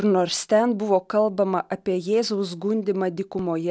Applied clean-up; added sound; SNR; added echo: none; none; none; none.